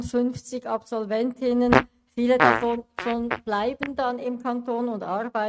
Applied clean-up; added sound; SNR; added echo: neural mask model RNNoise.